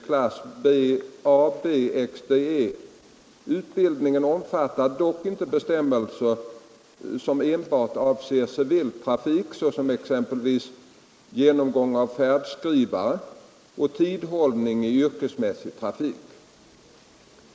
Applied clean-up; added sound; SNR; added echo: neural mask model Resemble Enhance denoiser.